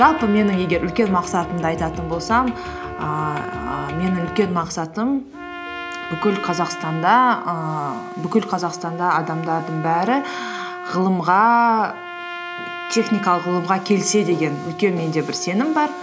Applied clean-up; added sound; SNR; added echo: none; Trumpet; 12 dB; none.